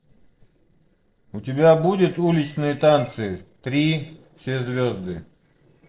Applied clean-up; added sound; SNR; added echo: neural separator model SepFormer DNS4.